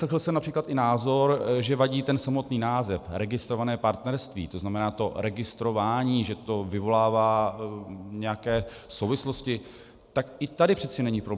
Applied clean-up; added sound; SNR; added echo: none; none; none; none.